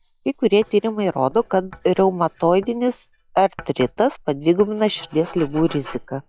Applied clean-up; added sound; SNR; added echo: classical method log-MMSE.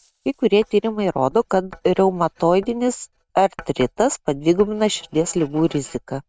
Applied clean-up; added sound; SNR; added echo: neural mask model RNNoise.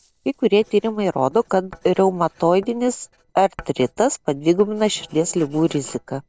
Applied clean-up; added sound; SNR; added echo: neural separator model SepFormer DNS4.